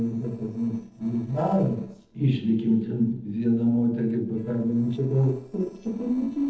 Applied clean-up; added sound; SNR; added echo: neural separator model SepFormer DNS4.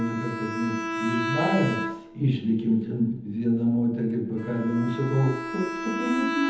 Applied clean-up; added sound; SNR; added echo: none; Bowed string instrument; 6 dB; reverberation time 1.0 s.